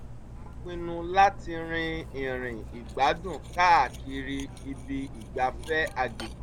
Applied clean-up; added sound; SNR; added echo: none; Cutlery, silverware; 11 dB; none.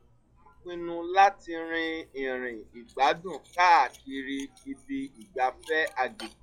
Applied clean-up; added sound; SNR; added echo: classical method log-MMSE.